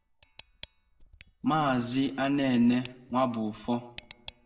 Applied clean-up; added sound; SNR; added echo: none; Tick; 18 dB; reverberation time 0.9 s.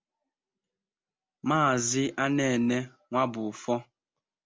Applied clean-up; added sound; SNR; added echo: none; none; none; none.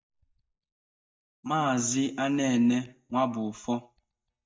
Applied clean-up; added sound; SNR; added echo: neural mask model DeepFilterNet 3.